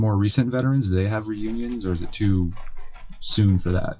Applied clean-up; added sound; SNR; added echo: classical method WPE with log-MMSE.